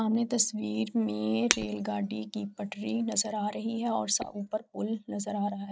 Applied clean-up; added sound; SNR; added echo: neural mask model DeepFilterNet 3.